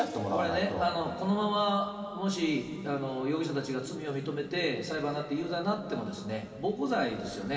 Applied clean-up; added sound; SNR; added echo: none; none; none; reverberation time 2.5 s.